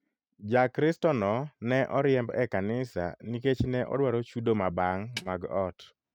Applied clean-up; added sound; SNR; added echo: neural mask model RNNoise.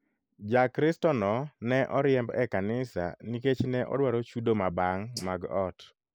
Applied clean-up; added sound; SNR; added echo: neural mask model Resemble Enhance denoiser.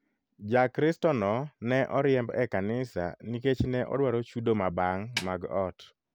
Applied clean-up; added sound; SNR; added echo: none; Snare drum; 12 dB; none.